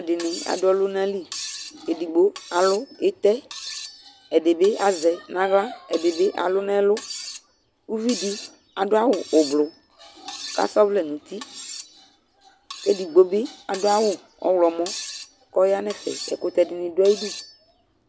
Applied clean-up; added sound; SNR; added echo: none; Cutlery, silverware; 15 dB; none.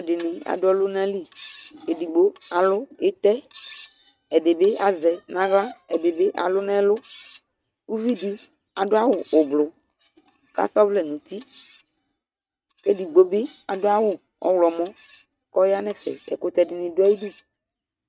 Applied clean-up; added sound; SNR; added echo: neural mask model RNNoise.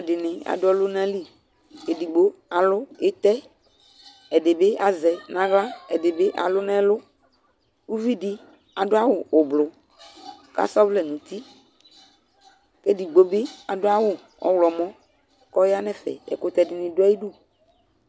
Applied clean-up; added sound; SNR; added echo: none; none; none; none.